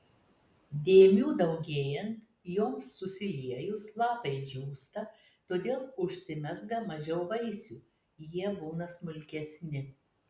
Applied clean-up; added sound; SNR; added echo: none; none; none; none.